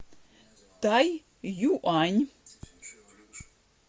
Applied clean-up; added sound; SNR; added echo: none; none; none; none.